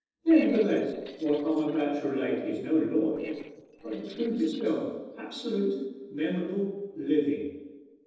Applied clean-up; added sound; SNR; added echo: neural separator model SepFormer DNS4.